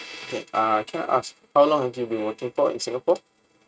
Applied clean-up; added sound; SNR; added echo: neural mask model RNNoise.